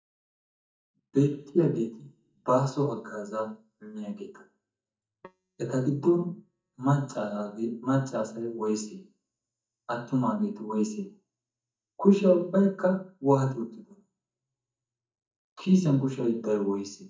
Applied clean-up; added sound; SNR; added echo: neural mask model DeepFilterNet 3.